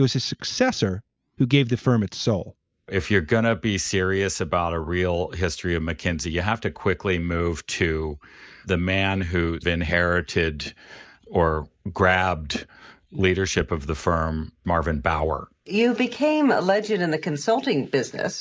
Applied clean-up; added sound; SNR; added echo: neural mask model Resemble Enhance denoiser.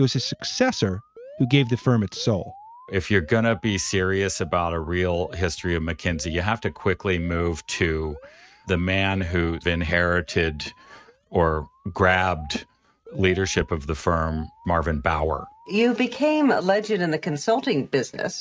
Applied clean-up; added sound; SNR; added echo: neural mask model RNNoise.